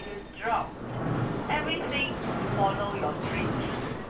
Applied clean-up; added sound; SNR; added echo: none; Mechanisms; -2 dB; reverberation time 0.3 s.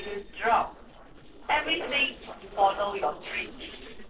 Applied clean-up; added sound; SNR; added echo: neural separator model SepFormer DNS4.